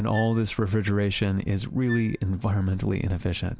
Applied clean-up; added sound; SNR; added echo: none; Wind instrument, woodwind instrument; 18 dB; none.